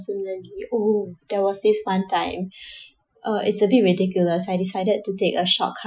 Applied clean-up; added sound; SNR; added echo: classical method Wiener filter.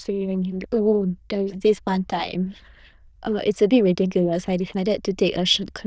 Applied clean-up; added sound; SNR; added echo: neural diffusion model UNIVERSE++.